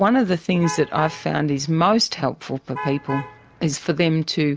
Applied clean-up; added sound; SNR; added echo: none; Alarm / Truck; 13 dB; none.